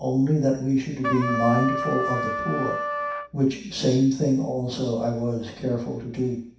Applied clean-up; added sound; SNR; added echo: none; Trumpet; 4 dB; reverberation time 0.6 s.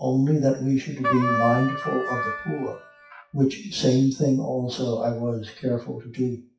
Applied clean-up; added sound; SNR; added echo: classical method WPE with log-MMSE.